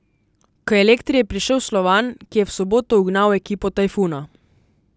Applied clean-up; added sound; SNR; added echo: none; none; none; none.